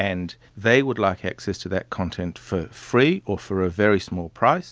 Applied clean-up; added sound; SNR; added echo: none; none; none; none.